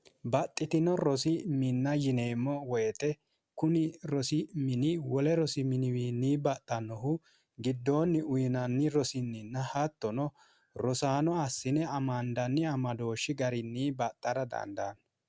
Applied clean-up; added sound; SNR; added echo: none; none; none; none.